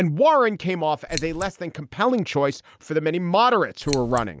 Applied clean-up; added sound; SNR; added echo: none; Scissors; 12 dB; none.